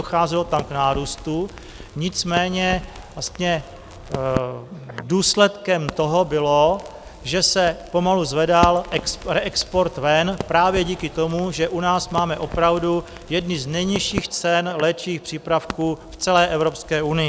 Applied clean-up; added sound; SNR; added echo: none; Crackle; 14 dB; none.